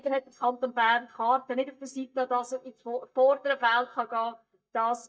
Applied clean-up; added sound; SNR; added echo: neural mask model DeepFilterNet 3.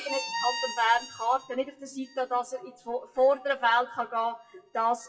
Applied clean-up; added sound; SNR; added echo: classical method WPE with log-MMSE.